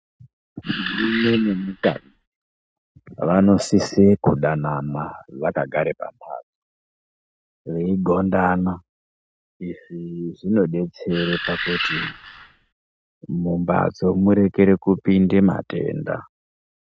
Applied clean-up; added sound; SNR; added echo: neural mask model RNNoise.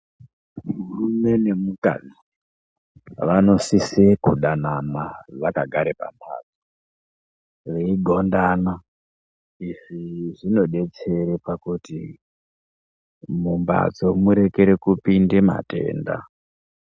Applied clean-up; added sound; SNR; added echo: none; none; none; none.